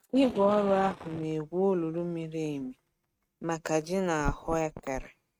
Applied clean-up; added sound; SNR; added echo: neural mask model RNNoise.